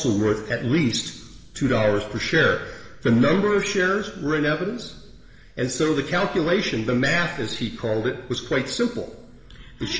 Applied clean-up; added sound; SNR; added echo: none; none; none; reverberation time 1.0 s.